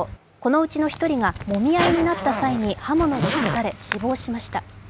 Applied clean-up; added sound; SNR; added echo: none; Zipper (clothing); 6 dB; none.